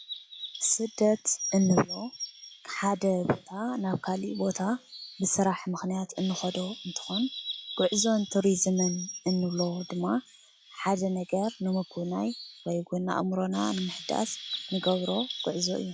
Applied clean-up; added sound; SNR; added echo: classical method log-MMSE.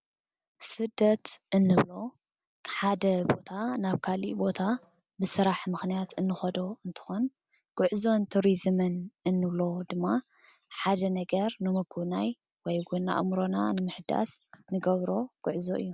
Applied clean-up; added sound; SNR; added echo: none; none; none; none.